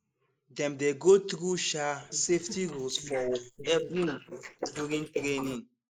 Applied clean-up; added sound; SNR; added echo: neural mask model Resemble Enhance denoiser.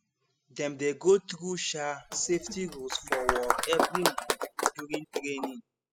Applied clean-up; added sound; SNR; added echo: classical method spectral subtraction.